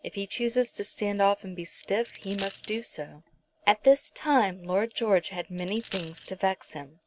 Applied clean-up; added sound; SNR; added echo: none; Coin (dropping); 9 dB; none.